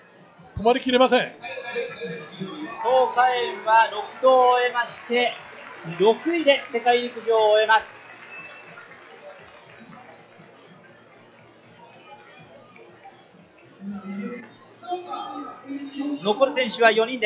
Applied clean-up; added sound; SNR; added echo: classical method log-MMSE.